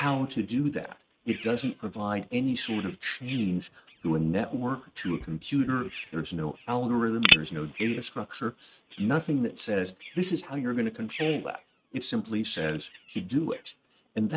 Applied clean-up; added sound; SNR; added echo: neural mask model RNNoise.